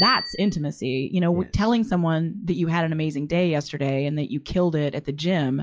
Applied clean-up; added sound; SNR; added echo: classical method log-MMSE.